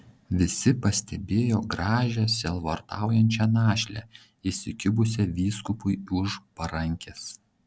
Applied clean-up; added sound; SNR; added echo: none; none; none; none.